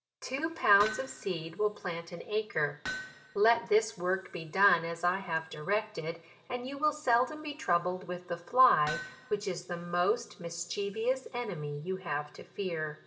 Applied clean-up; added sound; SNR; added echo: none; Hammer; 13 dB; reverberation time 1.1 s.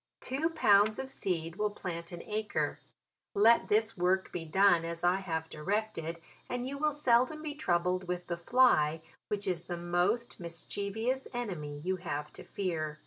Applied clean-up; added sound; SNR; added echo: none; none; none; none.